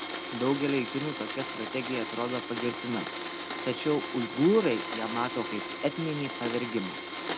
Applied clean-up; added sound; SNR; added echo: none; Domestic sounds, home sounds; 4 dB; none.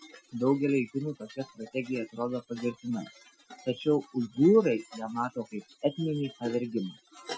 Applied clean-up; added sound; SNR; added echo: classical method Wiener filter.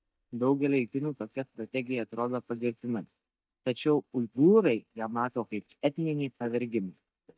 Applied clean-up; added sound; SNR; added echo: neural mask model DeepFilterNet 3.